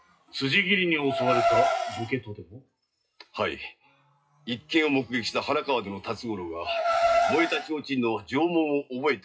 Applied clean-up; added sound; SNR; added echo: classical method WPE with log-MMSE.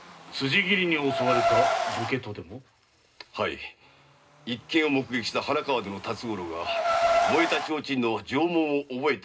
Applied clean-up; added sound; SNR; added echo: none; Car; 2 dB; reverberation time 0.2 s.